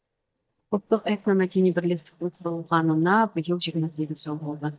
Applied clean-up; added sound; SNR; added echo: neural mask model DeepFilterNet 3.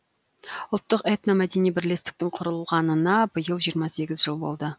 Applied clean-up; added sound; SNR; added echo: none; none; none; none.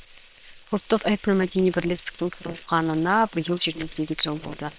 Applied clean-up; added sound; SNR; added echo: neural separator model SepFormer WHAM!.